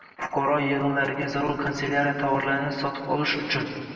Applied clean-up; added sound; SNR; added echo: none; none; none; reverberation time 2.4 s.